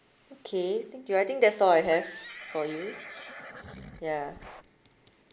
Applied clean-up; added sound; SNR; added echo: none; Livestock, farm animals, working animals; 16 dB; none.